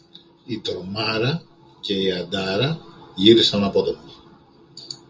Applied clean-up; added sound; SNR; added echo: none; none; none; reverberation time 0.2 s.